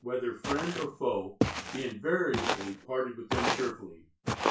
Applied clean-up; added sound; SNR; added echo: none; Walk, footsteps; 1 dB; reverberation time 0.2 s.